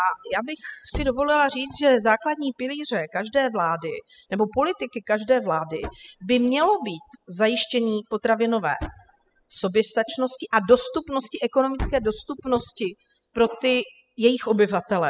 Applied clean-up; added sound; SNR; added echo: classical method spectral subtraction.